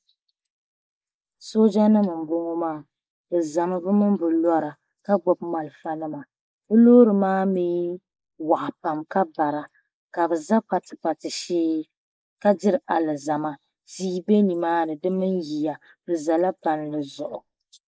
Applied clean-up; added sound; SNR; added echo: neural mask model Resemble Enhance denoiser.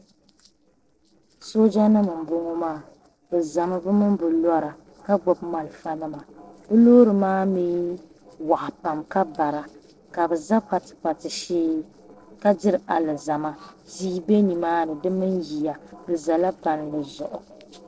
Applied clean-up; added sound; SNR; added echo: neural separator model SepFormer DNS4.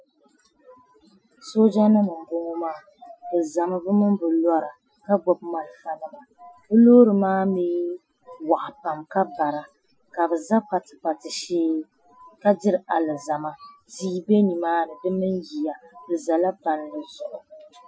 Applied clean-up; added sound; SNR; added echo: classical method Wiener filter.